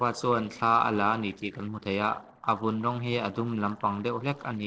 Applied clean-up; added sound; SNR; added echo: neural separator model SepFormer DNS4.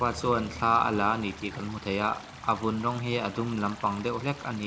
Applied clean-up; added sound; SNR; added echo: none; Stream; 18 dB; reverberation time 0.6 s.